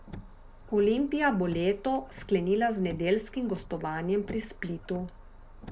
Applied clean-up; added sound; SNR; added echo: none; Car; 16 dB; none.